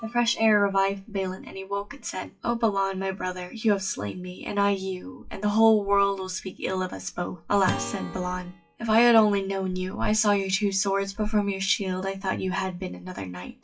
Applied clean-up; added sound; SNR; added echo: classical method WPE with log-MMSE.